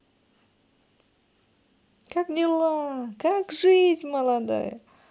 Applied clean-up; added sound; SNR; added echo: none; none; none; none.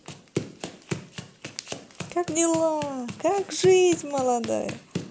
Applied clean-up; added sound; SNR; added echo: none; Run; 11 dB; none.